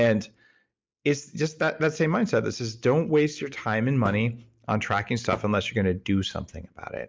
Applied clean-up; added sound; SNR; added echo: neural mask model DeepFilterNet 3.